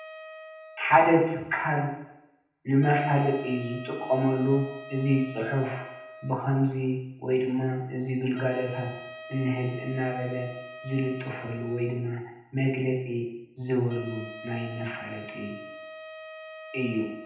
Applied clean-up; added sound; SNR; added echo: none; Wind instrument, woodwind instrument; 16 dB; reverberation time 0.9 s.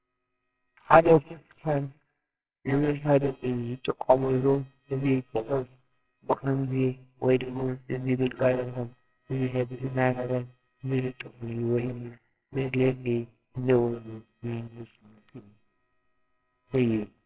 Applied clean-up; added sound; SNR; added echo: neural separator model SepFormer WHAMR!.